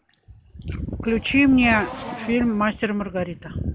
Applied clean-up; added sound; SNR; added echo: none; Race car, auto racing / Accelerating, revving, vroom; 15 dB; none.